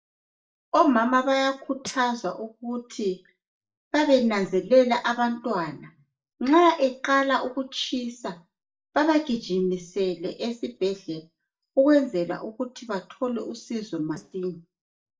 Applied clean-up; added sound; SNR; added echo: neural mask model DeepFilterNet 3.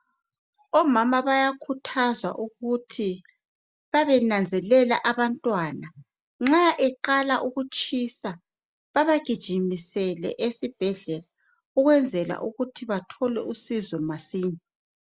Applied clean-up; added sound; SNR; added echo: none; none; none; none.